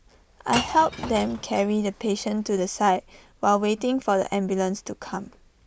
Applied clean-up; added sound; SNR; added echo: none; Shatter / Crushing; 12 dB; none.